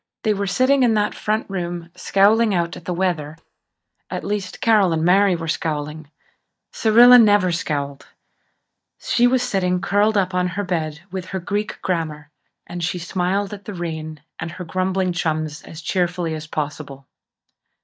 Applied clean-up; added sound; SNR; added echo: neural mask model DeepFilterNet 3.